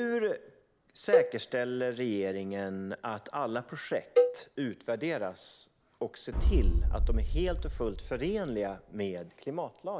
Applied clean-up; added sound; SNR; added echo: none; Cowbell + Boom; -4 dB; none.